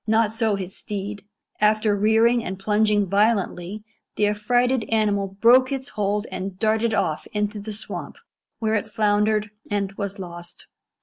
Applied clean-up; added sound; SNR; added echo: none; none; none; none.